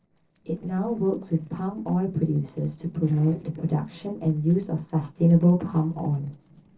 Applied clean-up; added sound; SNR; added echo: neural separator model SepFormer DNS4.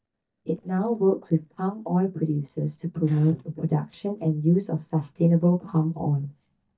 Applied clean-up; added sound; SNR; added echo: neural mask model DeepFilterNet 3.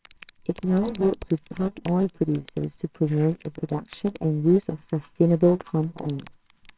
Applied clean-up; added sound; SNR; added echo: neural separator model SepFormer WHAMR!.